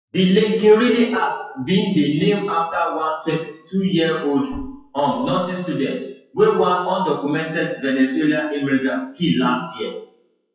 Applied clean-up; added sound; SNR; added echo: classical method WPE with log-MMSE.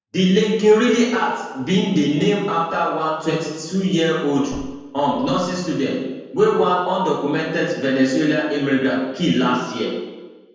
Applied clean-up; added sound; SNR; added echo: none; Thump, thud; 18 dB; reverberation time 1.2 s.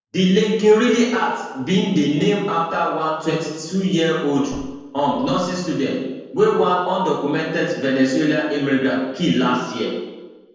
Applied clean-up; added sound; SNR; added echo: neural separator model SepFormer DNS4.